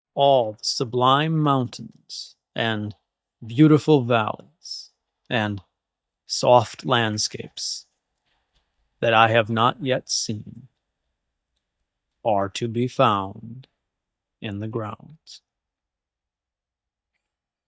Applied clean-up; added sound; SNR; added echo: neural mask model DeepFilterNet 3.